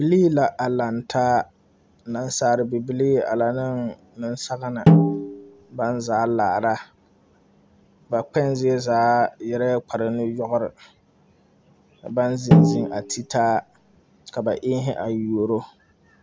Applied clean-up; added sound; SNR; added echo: none; Snare drum; -4 dB; none.